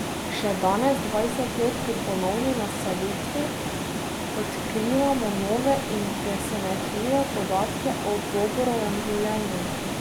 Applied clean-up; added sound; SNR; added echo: none; Water; 2 dB; none.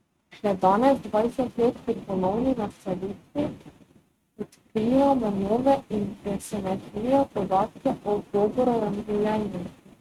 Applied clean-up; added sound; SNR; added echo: neural mask model RNNoise.